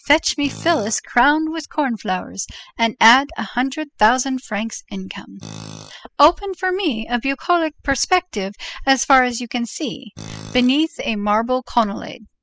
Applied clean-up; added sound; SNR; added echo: classical method spectral subtraction.